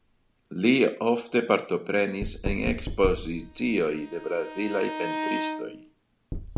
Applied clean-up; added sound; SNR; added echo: none; Bowed string instrument + Knock; 8 dB; none.